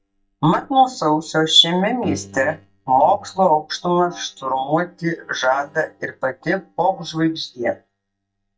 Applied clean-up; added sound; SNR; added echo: neural mask model DeepFilterNet 3.